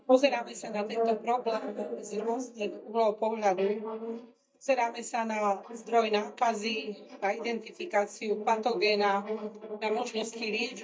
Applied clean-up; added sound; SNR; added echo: neural mask model DeepFilterNet 3.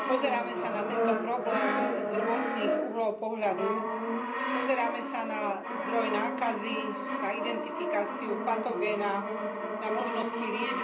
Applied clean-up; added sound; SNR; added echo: none; Brass instrument; -1 dB; reverberation time 0.5 s.